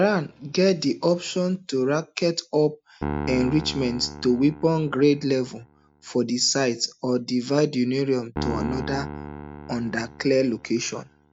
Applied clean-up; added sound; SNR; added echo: none; Piano; 13 dB; none.